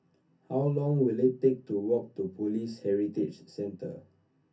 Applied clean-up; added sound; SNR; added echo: none; none; none; reverberation time 0.3 s.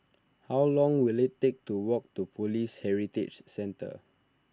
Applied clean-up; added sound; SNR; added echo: none; none; none; none.